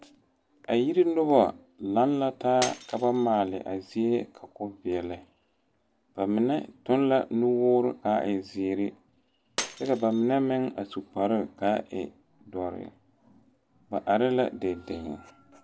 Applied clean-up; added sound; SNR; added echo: none; Shatter; 19 dB; none.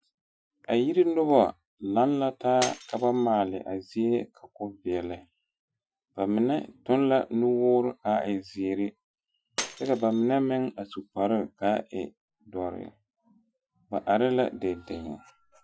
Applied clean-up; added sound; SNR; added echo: classical method Wiener filter.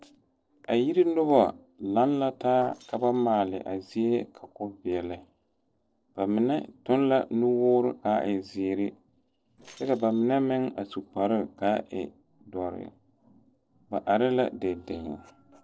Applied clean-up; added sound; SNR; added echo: neural separator model SepFormer DNS4.